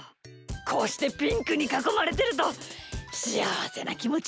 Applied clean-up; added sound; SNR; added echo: none; Drum kit; 12 dB; none.